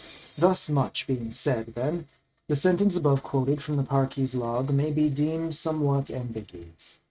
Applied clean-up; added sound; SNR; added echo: neural mask model RNNoise.